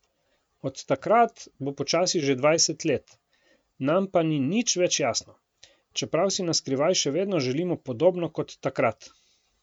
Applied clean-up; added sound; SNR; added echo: none; none; none; none.